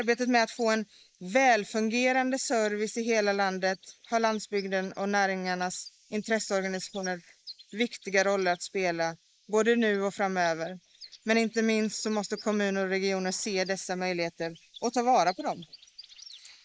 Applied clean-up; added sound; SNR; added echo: neural mask model Resemble Enhance denoiser.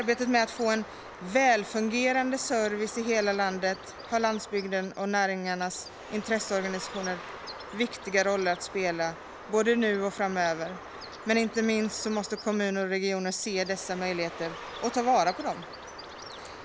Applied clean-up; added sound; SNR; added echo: none; Bird; 14 dB; none.